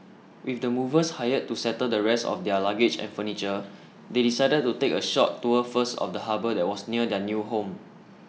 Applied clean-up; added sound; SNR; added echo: none; none; none; none.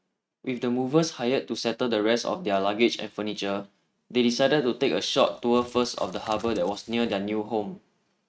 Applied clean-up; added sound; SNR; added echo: neural mask model RNNoise.